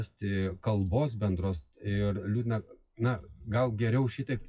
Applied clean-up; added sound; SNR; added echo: classical method WPE with log-MMSE.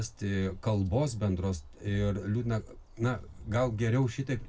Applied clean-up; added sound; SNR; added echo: none; Bird vocalization, bird call, bird song; 20 dB; reverberation time 0.4 s.